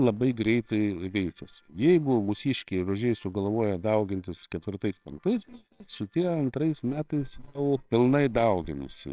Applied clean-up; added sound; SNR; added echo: neural separator model SepFormer WHAMR!.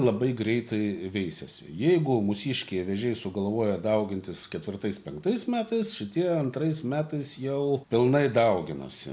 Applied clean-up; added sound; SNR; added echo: none; none; none; none.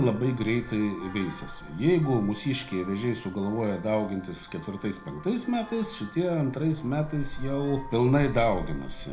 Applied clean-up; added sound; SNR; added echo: none; Vehicle horn, car horn, honking; 12 dB; reverberation time 0.2 s.